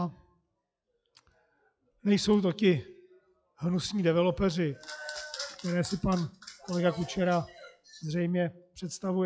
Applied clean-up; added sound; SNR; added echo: classical method log-MMSE.